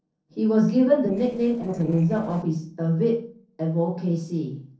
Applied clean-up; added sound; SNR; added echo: neural separator model SepFormer DNS4.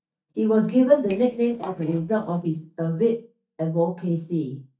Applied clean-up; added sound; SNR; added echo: neural mask model DeepFilterNet 3.